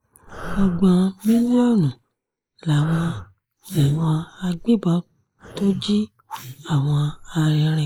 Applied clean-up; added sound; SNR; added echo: neural mask model Resemble Enhance denoiser.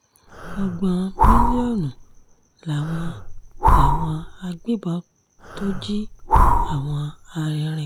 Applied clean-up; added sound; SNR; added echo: none; Breathing; -5 dB; none.